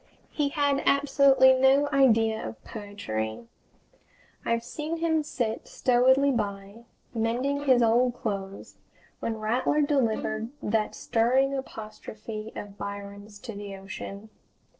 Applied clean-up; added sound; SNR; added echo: neural separator model SepFormer DNS4.